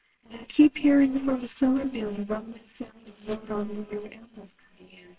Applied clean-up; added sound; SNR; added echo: neural separator model SepFormer WHAMR!.